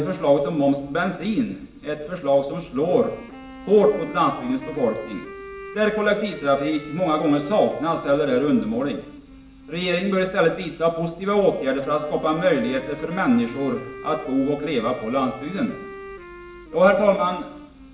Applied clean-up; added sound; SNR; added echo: none; Wind instrument, woodwind instrument; 18 dB; reverberation time 0.8 s.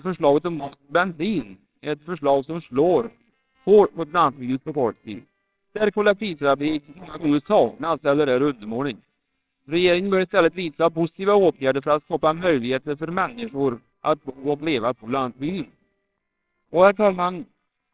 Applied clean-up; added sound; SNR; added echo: neural separator model SepFormer WHAMR!.